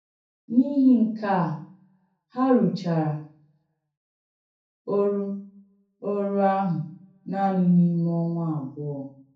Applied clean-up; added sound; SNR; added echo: none; none; none; reverberation time 0.5 s.